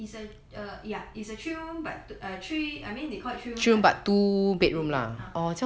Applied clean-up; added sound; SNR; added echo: none; none; none; none.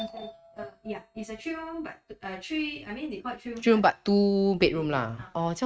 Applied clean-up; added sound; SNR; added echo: neural mask model RNNoise.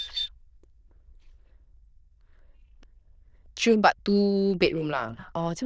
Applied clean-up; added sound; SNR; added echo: neural diffusion model UNIVERSE++.